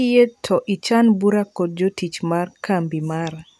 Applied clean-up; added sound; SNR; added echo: none; none; none; none.